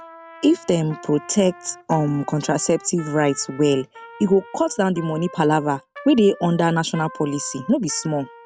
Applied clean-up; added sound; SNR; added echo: none; Trumpet; 20 dB; none.